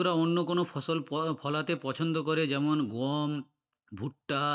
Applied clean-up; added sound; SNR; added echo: neural mask model DeepFilterNet 3.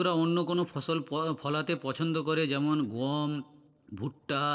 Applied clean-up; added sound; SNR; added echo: neural separator model SepFormer DNS4.